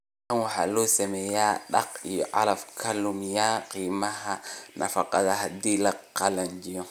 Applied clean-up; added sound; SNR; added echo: none; none; none; none.